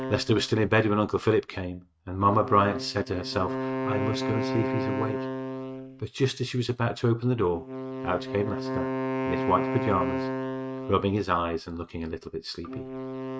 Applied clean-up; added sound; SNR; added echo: neural mask model RNNoise.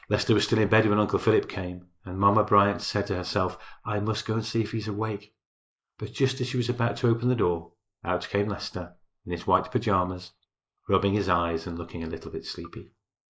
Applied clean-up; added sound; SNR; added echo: neural mask model Resemble Enhance denoiser.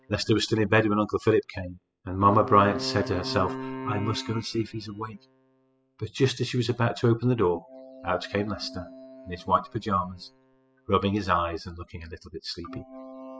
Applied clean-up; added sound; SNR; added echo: classical method spectral subtraction.